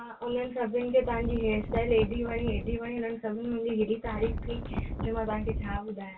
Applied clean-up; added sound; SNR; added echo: none; Wind; 3 dB; reverberation time 0.1 s.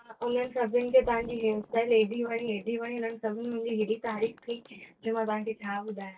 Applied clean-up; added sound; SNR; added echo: neural mask model DeepFilterNet 3.